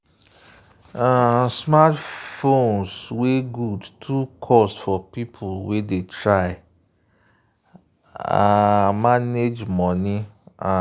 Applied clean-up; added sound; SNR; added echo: none; none; none; none.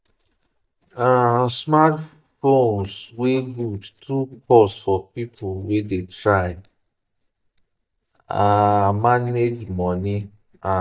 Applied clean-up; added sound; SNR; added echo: neural mask model DeepFilterNet 3.